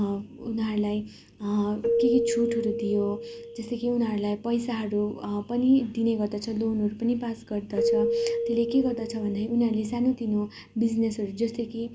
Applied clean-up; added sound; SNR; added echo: none; Keyboard (musical); 6 dB; none.